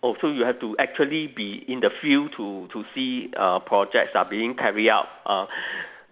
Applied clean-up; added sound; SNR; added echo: none; none; none; none.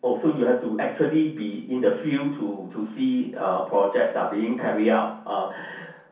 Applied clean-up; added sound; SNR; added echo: none; none; none; reverberation time 0.6 s.